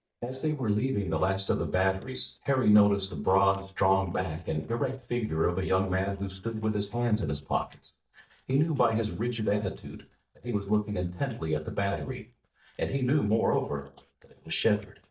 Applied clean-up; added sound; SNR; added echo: neural mask model DeepFilterNet 3.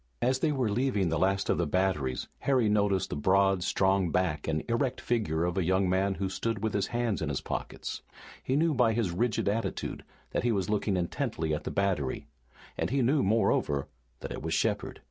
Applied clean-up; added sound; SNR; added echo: none; none; none; none.